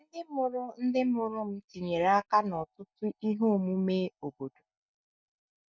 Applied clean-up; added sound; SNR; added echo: neural mask model DeepFilterNet 3.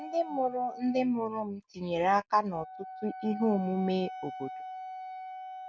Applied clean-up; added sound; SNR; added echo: none; Wind instrument, woodwind instrument; 11 dB; none.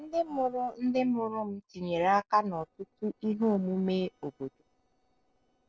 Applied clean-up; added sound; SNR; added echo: neural separator model SepFormer DNS4.